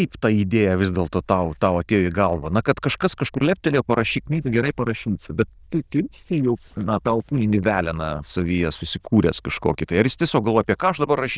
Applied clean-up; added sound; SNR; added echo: neural diffusion model UNIVERSE++.